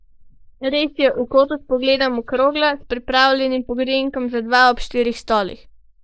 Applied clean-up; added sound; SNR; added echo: neural mask model Resemble Enhance denoiser.